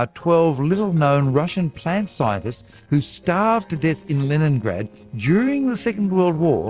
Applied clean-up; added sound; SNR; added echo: neural separator model SepFormer DNS4.